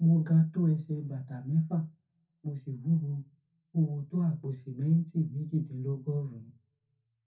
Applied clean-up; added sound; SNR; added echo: none; none; none; reverberation time 0.3 s.